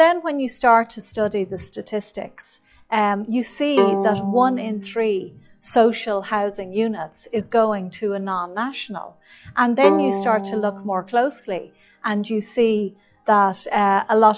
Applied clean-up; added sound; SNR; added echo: classical method log-MMSE.